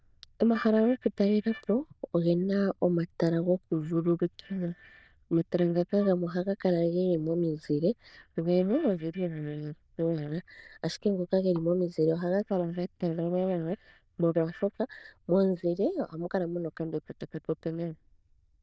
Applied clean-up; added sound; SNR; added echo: neural diffusion model UNIVERSE++.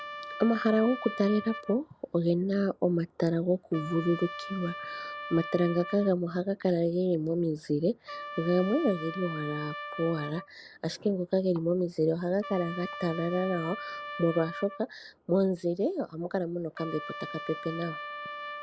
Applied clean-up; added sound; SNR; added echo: none; Trumpet; 12 dB; none.